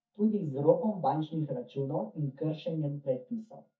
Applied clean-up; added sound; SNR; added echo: neural mask model DeepFilterNet 3.